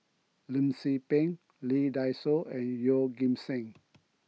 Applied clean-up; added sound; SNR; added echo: none; none; none; none.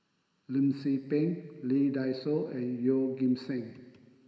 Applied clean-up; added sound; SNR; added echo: none; none; none; reverberation time 3.0 s.